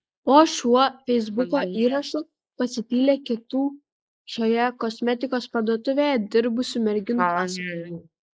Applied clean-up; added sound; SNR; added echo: neural mask model Resemble Enhance denoiser.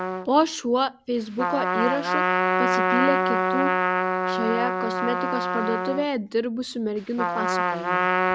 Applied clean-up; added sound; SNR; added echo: none; Trumpet; -2 dB; none.